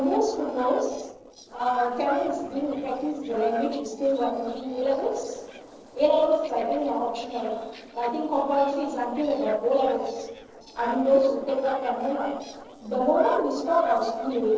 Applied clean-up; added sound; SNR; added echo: neural separator model SepFormer DNS4.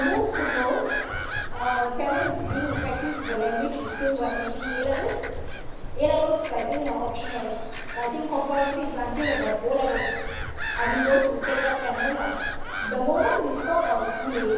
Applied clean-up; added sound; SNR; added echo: none; Gull, seagull / Bird vocalization, bird call, bird song; 4 dB; reverberation time 1.1 s.